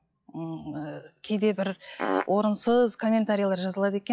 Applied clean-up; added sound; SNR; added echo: classical method log-MMSE.